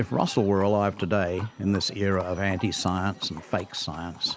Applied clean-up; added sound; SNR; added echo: none; Livestock, farm animals, working animals; 20 dB; none.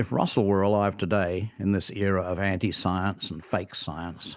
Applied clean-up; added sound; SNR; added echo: none; none; none; none.